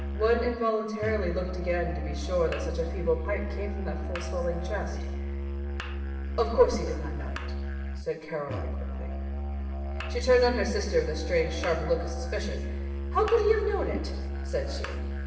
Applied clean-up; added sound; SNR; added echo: none; Musical instrument; 2 dB; reverberation time 1.2 s.